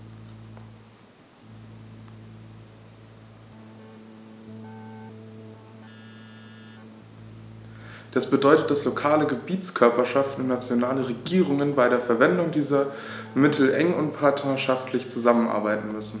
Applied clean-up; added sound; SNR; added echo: none; Keyboard (musical); 20 dB; none.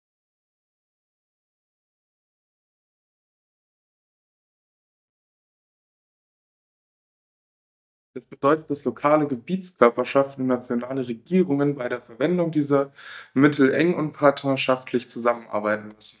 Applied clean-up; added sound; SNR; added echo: neural mask model DeepFilterNet 3.